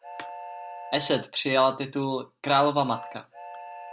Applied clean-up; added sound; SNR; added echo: none; Train; 14 dB; none.